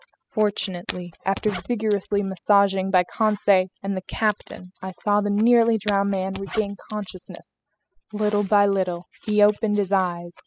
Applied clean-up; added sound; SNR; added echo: classical method spectral subtraction.